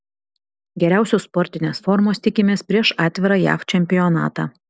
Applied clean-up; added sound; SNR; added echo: none; none; none; none.